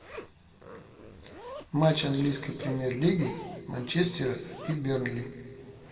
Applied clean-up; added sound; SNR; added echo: none; Zipper (clothing); 15 dB; reverberation time 1.6 s.